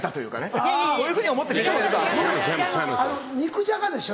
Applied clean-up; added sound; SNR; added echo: none; none; none; none.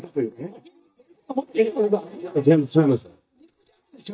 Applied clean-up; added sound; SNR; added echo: neural mask model DeepFilterNet 3.